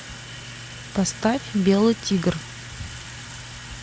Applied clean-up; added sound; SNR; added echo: none; Sink (filling or washing) / Water tap, faucet; 14 dB; none.